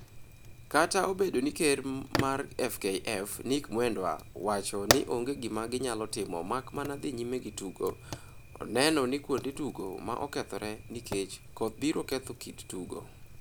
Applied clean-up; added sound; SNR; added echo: none; Fire; 8 dB; none.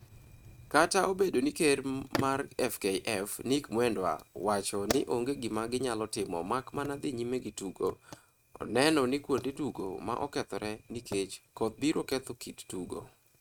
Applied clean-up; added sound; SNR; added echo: neural mask model RNNoise.